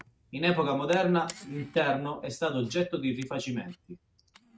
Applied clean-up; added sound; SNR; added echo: neural mask model RNNoise.